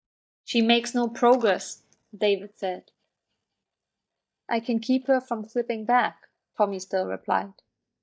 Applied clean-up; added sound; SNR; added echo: neural mask model DeepFilterNet 3.